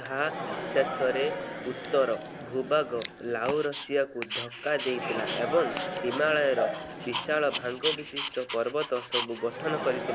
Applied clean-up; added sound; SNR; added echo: none; Dog + Crowd; 6 dB; none.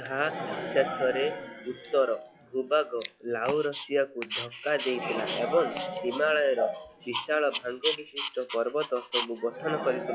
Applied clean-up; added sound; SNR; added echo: classical method log-MMSE.